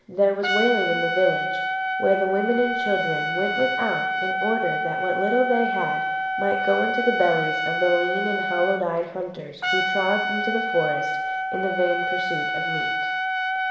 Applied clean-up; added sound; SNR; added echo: none; Trumpet; 0 dB; reverberation time 1.1 s.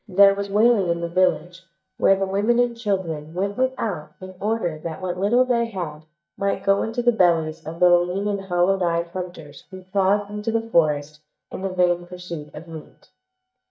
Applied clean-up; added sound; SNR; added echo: neural mask model DeepFilterNet 3.